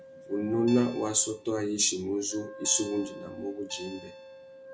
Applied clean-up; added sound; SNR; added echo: none; Wind instrument, woodwind instrument + Guitar; 15 dB; none.